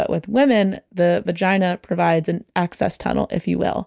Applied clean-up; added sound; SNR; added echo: none; none; none; none.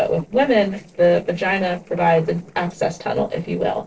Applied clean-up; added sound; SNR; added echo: neural separator model SepFormer DNS4.